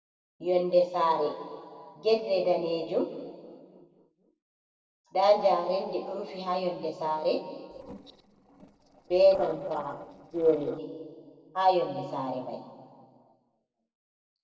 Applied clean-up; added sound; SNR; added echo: neural separator model SepFormer DNS4.